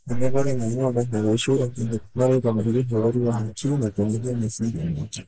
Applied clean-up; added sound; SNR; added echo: neural mask model Resemble Enhance denoiser.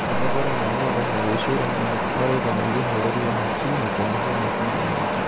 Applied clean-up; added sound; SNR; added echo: none; Wind; -2 dB; none.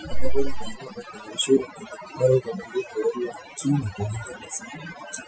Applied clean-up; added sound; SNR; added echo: classical method Wiener filter.